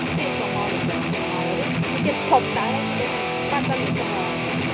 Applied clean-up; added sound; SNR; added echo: none; Guitar; -4 dB; none.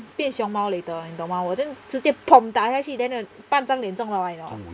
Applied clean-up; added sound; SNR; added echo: none; none; none; none.